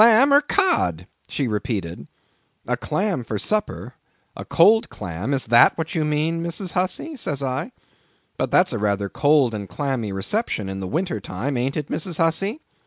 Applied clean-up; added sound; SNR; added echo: none; none; none; none.